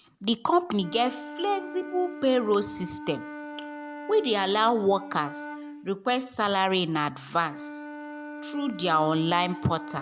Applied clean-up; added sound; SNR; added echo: none; Wind instrument, woodwind instrument; 13 dB; none.